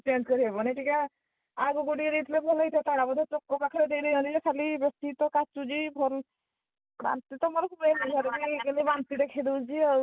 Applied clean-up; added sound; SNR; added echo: none; none; none; none.